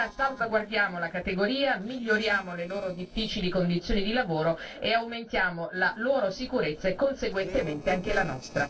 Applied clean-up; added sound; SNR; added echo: neural separator model SepFormer DNS4.